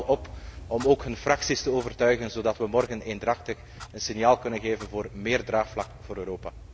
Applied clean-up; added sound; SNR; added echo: none; Clock; 16 dB; none.